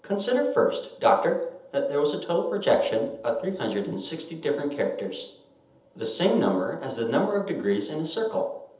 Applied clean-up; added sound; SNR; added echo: none; none; none; reverberation time 0.8 s.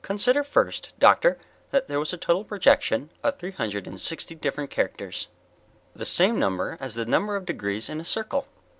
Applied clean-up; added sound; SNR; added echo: none; none; none; none.